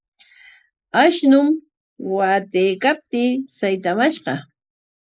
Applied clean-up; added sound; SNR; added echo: neural mask model Resemble Enhance denoiser.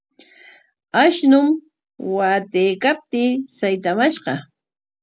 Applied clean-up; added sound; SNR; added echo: none; none; none; none.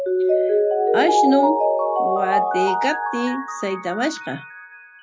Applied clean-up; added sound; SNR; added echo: none; Mallet percussion; -4 dB; none.